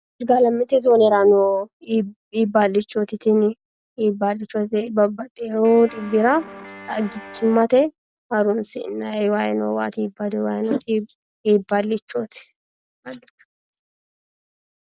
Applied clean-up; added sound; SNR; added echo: none; Guitar; 17 dB; none.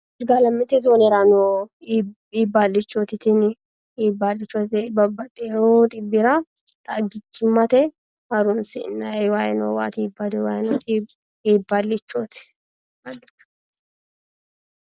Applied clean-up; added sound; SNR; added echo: none; none; none; none.